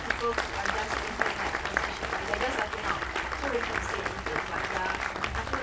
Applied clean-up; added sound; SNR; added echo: none; Applause; -4 dB; none.